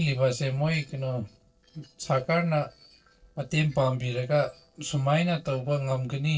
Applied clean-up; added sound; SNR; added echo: neural separator model SepFormer DNS4.